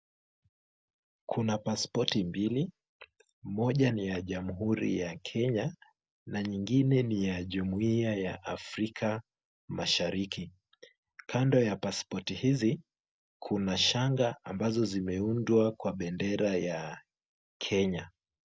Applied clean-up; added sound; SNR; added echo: none; none; none; none.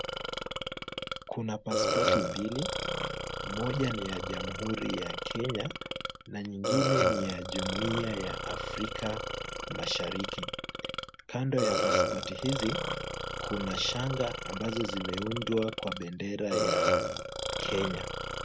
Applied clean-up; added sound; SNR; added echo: none; Burping, eructation; -2 dB; none.